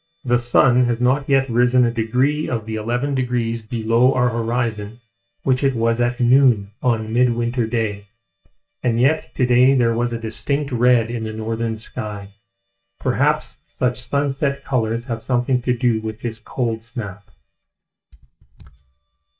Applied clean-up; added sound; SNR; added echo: neural mask model DeepFilterNet 3.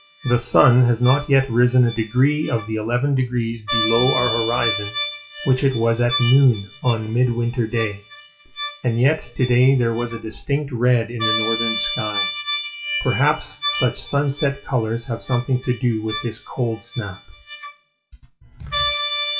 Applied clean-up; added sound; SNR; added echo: classical method WPE with log-MMSE.